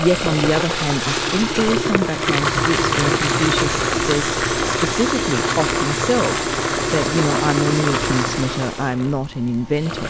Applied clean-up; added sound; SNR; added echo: none; Fill (with liquid) / Water tap, faucet; -1 dB; none.